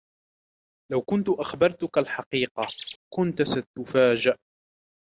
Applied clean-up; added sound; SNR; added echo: none; Bird; 12 dB; none.